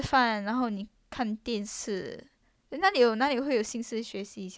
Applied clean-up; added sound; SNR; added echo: none; none; none; none.